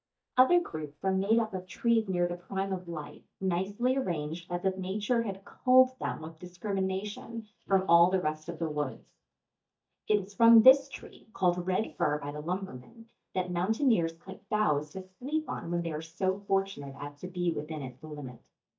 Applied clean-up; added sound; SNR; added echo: neural mask model DeepFilterNet 3.